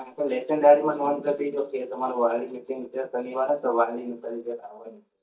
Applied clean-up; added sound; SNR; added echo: neural mask model DeepFilterNet 3.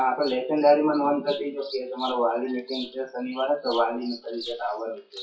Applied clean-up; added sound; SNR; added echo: classical method WPE with log-MMSE.